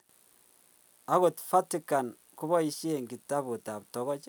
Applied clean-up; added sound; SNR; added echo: none; none; none; none.